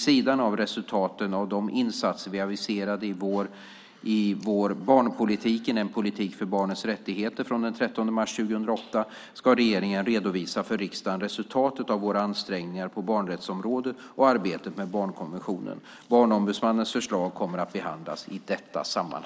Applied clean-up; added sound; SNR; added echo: none; none; none; none.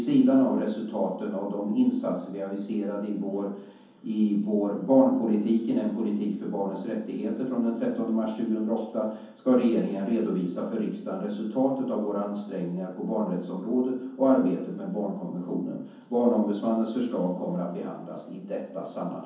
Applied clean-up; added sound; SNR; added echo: none; none; none; reverberation time 0.7 s.